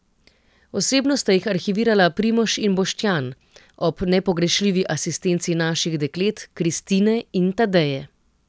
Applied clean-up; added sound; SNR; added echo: none; none; none; none.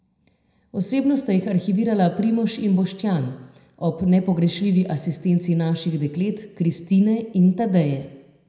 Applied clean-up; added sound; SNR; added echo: none; none; none; reverberation time 0.7 s.